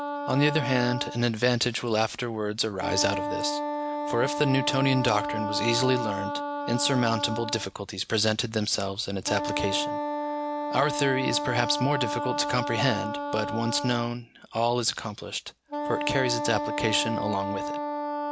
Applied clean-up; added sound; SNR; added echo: none; Wind instrument, woodwind instrument; 4 dB; none.